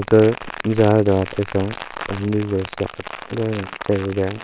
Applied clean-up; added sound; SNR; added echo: neural separator model SepFormer WHAMR!.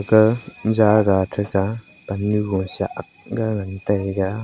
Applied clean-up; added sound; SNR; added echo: none; none; none; none.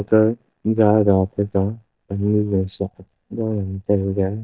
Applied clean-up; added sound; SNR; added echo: neural mask model DeepFilterNet 3.